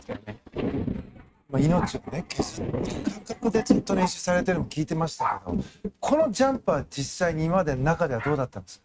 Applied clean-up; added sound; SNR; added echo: neural mask model RNNoise.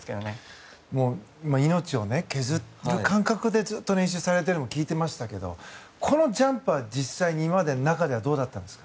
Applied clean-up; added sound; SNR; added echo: none; none; none; none.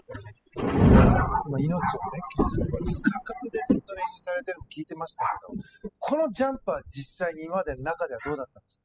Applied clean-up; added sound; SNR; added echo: classical method spectral subtraction.